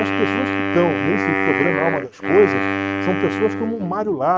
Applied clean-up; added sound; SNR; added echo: neural mask model RNNoise.